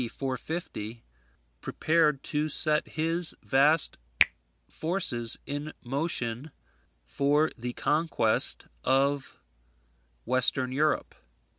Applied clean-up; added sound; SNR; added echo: none; Finger snapping; 7 dB; none.